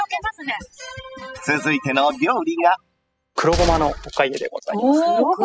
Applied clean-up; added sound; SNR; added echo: classical method spectral subtraction.